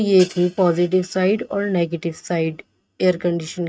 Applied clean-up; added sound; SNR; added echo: neural mask model RNNoise.